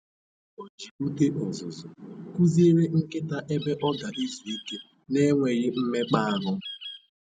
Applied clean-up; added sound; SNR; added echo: none; Bird; 15 dB; none.